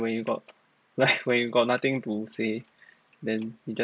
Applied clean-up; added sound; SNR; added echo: none; none; none; none.